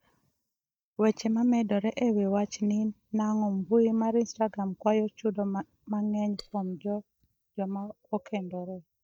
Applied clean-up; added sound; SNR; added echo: neural mask model DeepFilterNet 3.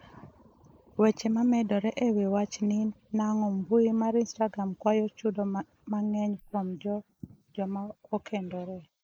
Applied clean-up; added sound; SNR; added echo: neural mask model Resemble Enhance denoiser.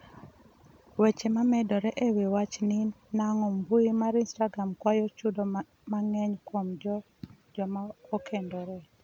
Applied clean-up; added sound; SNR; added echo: none; none; none; none.